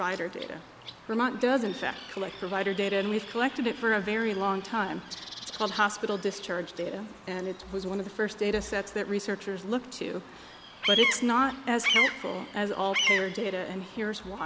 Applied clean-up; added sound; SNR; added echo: none; Bird vocalization, bird call, bird song; 5 dB; none.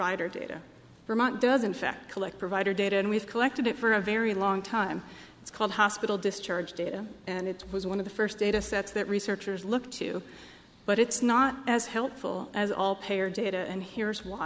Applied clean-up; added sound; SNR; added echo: none; none; none; none.